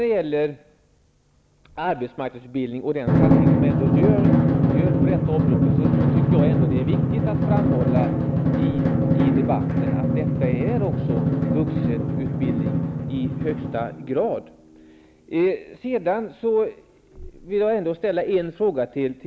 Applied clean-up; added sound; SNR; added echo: none; Drum; -5 dB; none.